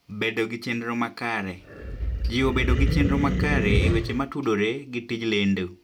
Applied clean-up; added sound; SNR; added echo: none; Animal; -2 dB; none.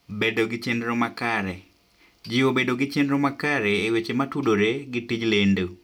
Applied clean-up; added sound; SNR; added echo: none; none; none; none.